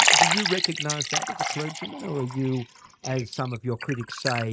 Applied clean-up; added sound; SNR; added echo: neural mask model RNNoise.